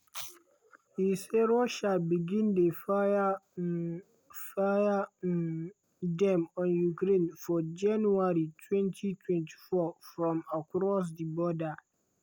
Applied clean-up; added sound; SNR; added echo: none; none; none; none.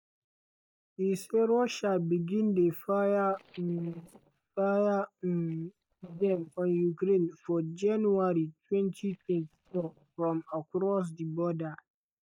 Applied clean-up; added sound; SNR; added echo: neural mask model DeepFilterNet 3.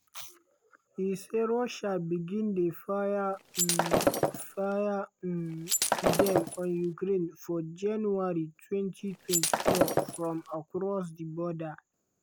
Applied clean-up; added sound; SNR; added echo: none; Shatter; -3 dB; none.